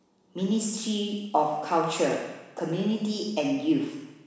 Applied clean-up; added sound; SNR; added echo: none; none; none; reverberation time 1.0 s.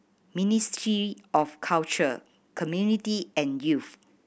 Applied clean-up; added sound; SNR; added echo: none; none; none; none.